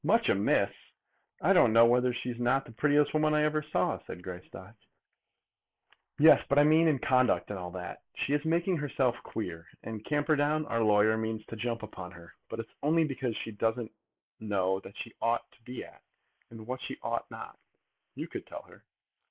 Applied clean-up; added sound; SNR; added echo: neural mask model Resemble Enhance denoiser.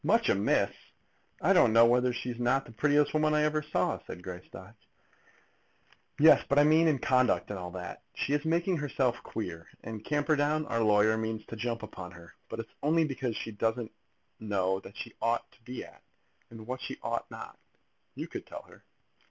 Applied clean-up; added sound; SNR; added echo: none; none; none; none.